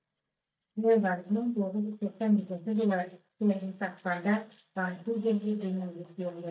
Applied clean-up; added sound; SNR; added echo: neural mask model DeepFilterNet 3.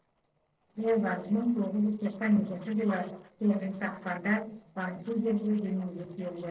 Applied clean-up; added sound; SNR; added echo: neural separator model SepFormer DNS4.